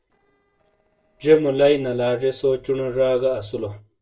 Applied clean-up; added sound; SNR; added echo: neural separator model SepFormer DNS4.